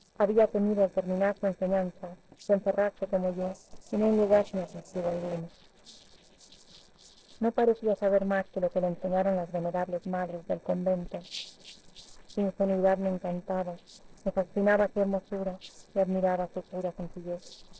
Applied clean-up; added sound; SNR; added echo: neural separator model SepFormer DNS4.